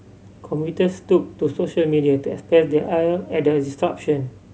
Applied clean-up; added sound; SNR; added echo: none; none; none; none.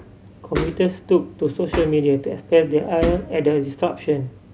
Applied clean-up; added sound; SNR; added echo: none; Hammer; 12 dB; none.